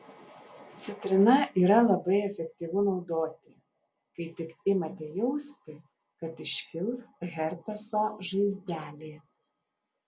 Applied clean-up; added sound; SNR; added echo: none; none; none; none.